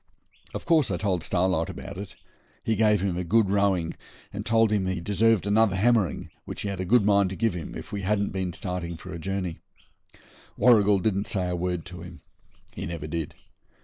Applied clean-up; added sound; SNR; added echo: none; none; none; none.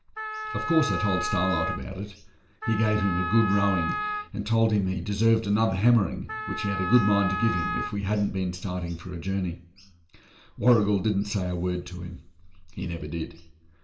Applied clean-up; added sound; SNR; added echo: none; Wind instrument, woodwind instrument; 5 dB; reverberation time 0.5 s.